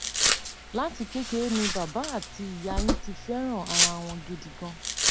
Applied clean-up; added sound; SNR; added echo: none; Domestic sounds, home sounds; -3 dB; none.